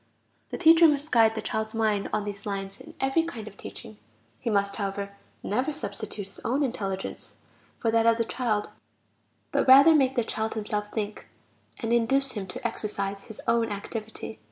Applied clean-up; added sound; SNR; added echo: none; none; none; none.